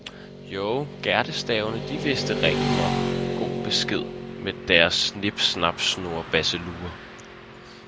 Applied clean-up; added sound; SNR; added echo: none; Motorcycle / Traffic noise, roadway noise; 4 dB; none.